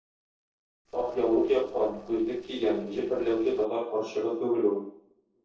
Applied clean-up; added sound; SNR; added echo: neural separator model SepFormer DNS4.